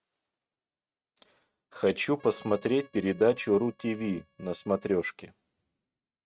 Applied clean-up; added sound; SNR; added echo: neural mask model RNNoise.